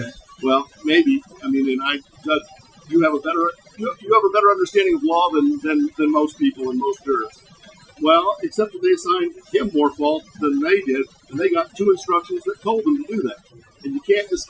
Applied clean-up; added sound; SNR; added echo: classical method Wiener filter.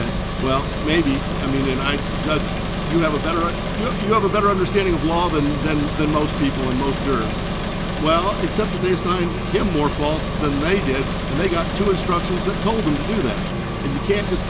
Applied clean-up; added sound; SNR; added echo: none; Engine; 1 dB; none.